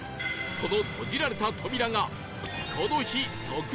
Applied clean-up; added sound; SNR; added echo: none; Wind instrument, woodwind instrument; 20 dB; none.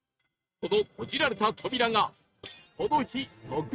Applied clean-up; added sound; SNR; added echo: neural mask model RNNoise.